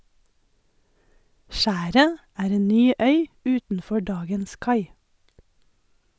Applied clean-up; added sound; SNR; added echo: none; none; none; none.